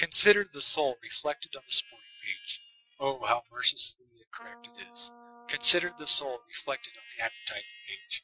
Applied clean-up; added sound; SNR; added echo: classical method Wiener filter.